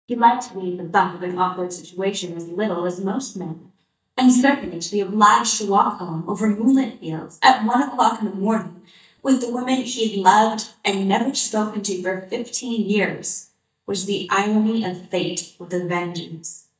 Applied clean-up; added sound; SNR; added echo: neural mask model DeepFilterNet 3.